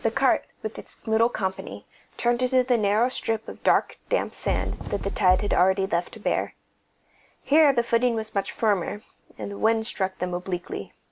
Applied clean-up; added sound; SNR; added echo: none; Fireworks; 3 dB; none.